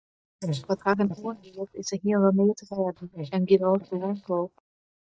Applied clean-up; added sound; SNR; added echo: neural mask model DeepFilterNet 3.